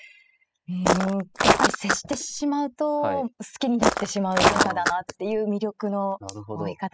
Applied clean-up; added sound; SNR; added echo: classical method spectral subtraction.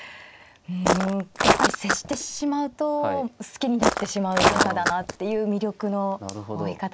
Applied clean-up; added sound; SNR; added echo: none; Walk, footsteps; -3 dB; none.